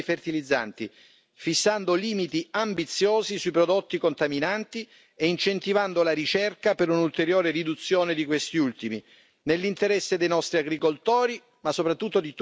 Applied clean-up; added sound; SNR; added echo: none; none; none; none.